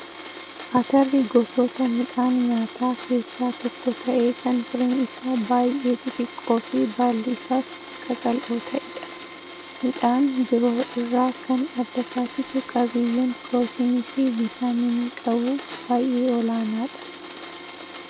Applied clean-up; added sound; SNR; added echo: none; Domestic sounds, home sounds; 13 dB; none.